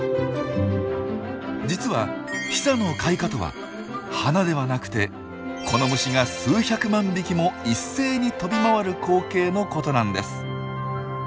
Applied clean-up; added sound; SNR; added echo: none; Brass instrument; 9 dB; none.